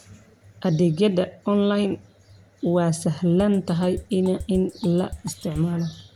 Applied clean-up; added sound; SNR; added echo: none; Drum kit; 16 dB; none.